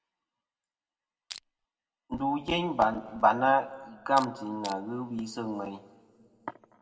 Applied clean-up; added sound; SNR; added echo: none; Crushing; 15 dB; reverberation time 1.2 s.